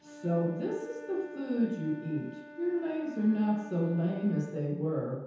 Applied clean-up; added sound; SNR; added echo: none; Wind instrument, woodwind instrument; 17 dB; reverberation time 0.9 s.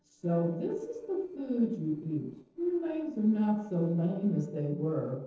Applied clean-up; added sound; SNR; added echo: neural separator model SepFormer DNS4.